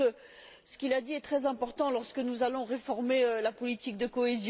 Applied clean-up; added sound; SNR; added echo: none; none; none; none.